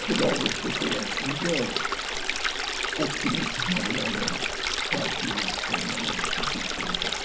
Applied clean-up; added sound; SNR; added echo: none; Stream; -4 dB; reverberation time 0.8 s.